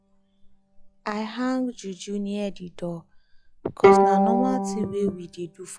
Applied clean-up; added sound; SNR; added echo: classical method log-MMSE.